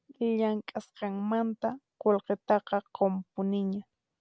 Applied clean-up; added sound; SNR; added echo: none; none; none; none.